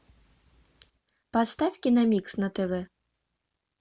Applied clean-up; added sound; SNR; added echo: none; none; none; none.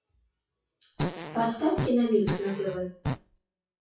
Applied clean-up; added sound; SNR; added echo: classical method WPE with log-MMSE.